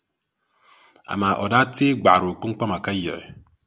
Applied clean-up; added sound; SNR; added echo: none; none; none; none.